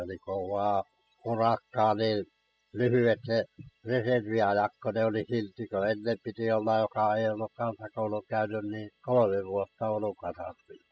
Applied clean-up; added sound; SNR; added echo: classical method spectral subtraction.